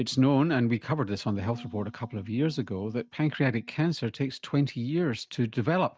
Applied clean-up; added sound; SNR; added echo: neural mask model DeepFilterNet 3.